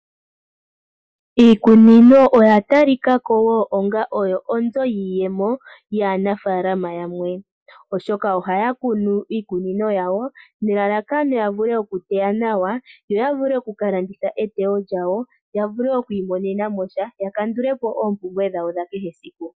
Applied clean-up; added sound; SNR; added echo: none; none; none; none.